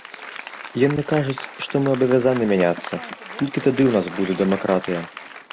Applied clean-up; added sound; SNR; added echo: none; Applause; 13 dB; none.